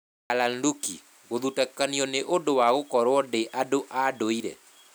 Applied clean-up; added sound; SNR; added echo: none; none; none; none.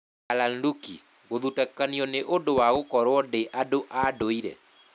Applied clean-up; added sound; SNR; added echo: none; Knock / Wood; 16 dB; none.